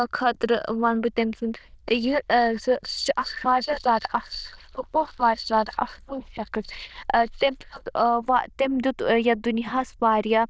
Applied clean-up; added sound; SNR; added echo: neural diffusion model UNIVERSE++.